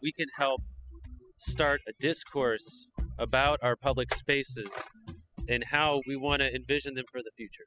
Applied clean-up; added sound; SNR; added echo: classical method spectral subtraction.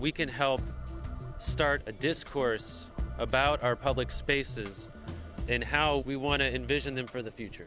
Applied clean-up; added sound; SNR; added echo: none; none; none; none.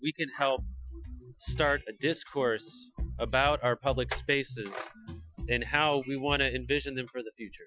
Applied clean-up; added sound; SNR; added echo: classical method Wiener filter.